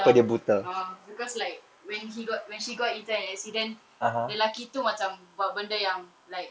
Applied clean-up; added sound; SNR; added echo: none; none; none; none.